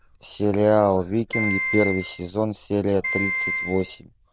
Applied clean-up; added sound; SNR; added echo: neural diffusion model UNIVERSE++.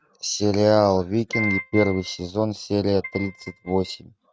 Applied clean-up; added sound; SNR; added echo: neural mask model RNNoise.